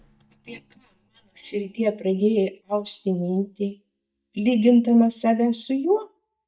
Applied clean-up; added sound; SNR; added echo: neural mask model DeepFilterNet 3.